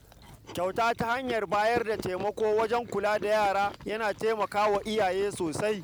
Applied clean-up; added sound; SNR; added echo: none; Chewing, mastication; 17 dB; none.